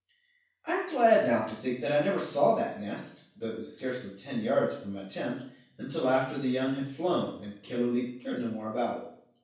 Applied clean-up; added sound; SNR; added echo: none; none; none; reverberation time 0.7 s.